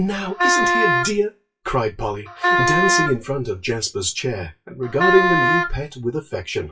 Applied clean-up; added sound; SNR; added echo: classical method WPE with log-MMSE.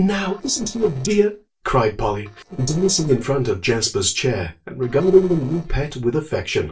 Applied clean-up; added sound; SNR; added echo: neural separator model SepFormer DNS4.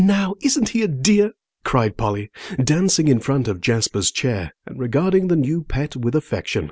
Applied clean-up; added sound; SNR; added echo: none; none; none; none.